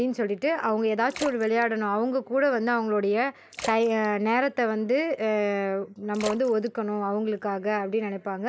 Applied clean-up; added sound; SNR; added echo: none; Splash, splatter; 17 dB; none.